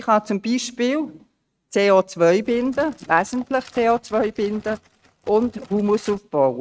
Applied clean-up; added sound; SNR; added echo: neural mask model RNNoise.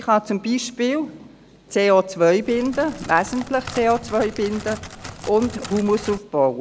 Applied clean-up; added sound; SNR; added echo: none; Crackle; 15 dB; none.